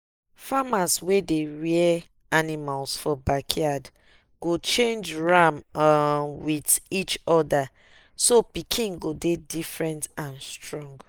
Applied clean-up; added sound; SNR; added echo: neural mask model Resemble Enhance denoiser.